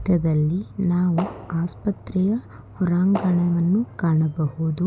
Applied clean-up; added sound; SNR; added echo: none; Fireworks; 16 dB; none.